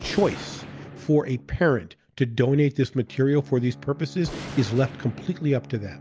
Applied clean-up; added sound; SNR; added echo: none; Gunshot, gunfire + Bowed string instrument; 15 dB; none.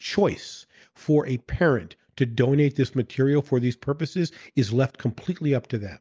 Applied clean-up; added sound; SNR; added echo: none; none; none; none.